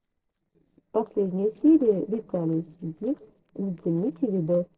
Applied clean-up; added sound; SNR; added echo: neural separator model SepFormer DNS4.